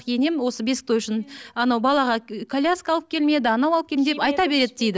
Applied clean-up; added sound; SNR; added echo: none; none; none; none.